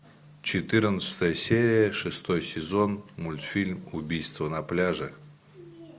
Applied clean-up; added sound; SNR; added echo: none; none; none; none.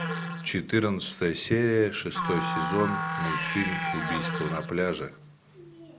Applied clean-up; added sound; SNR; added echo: none; Musical instrument; 4 dB; none.